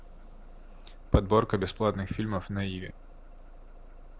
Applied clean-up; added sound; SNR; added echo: none; Bus; 15 dB; none.